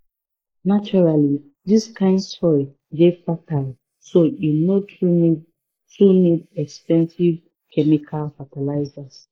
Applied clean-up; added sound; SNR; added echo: neural mask model Resemble Enhance denoiser.